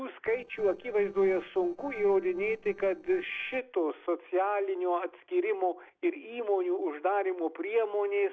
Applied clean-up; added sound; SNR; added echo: neural separator model SepFormer DNS4.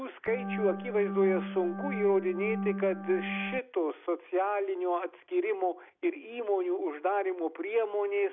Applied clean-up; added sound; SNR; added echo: none; Organ; 5 dB; none.